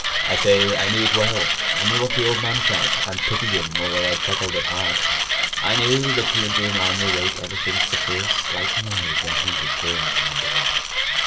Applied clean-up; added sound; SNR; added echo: none; Mechanisms; -4 dB; reverberation time 2.4 s.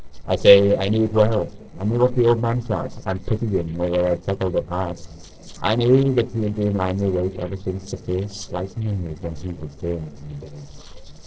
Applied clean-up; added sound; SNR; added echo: neural separator model SepFormer DNS4.